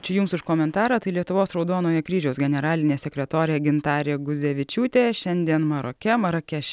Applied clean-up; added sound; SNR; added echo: none; none; none; none.